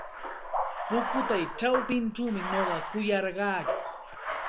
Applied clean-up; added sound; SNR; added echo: none; Bathtub (filling or washing); 3 dB; none.